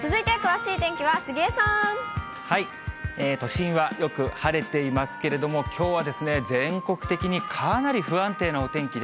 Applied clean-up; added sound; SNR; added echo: none; none; none; none.